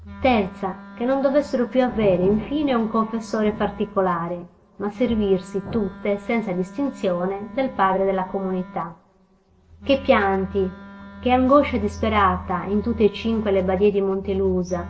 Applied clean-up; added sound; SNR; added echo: none; Wind instrument, woodwind instrument; 19 dB; reverberation time 1.0 s.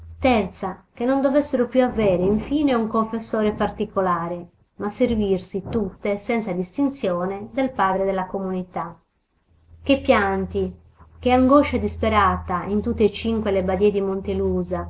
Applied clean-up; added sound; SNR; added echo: none; none; none; none.